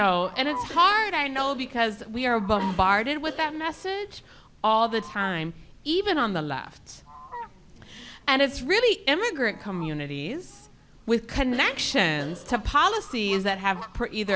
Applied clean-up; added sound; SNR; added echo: none; Fowl + Cough; 17 dB; none.